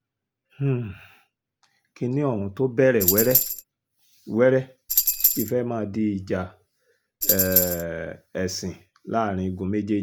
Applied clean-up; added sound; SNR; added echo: none; Tambourine; -4 dB; none.